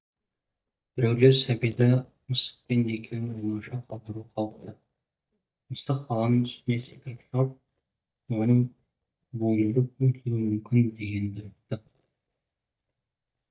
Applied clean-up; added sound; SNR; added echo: neural mask model DeepFilterNet 3.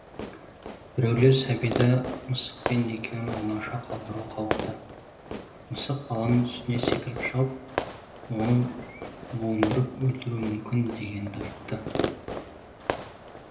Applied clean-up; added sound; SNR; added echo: none; Fireworks; 7 dB; reverberation time 1.4 s.